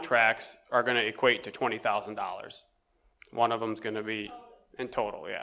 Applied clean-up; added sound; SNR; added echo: none; none; none; none.